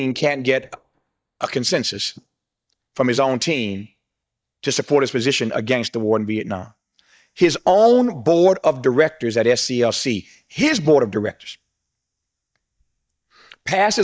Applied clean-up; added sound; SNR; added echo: neural mask model DeepFilterNet 3.